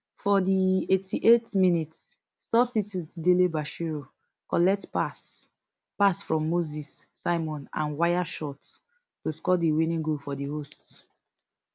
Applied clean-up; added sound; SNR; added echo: none; none; none; none.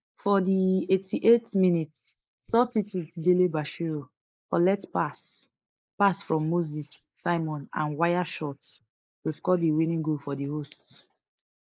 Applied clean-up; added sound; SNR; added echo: neural mask model Resemble Enhance denoiser.